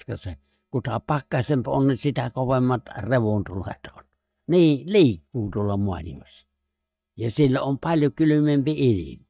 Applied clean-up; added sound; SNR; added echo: neural mask model DeepFilterNet 3.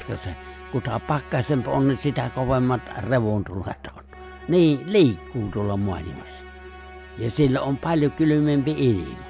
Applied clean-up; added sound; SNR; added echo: none; Musical instrument + Musical instrument; 18 dB; none.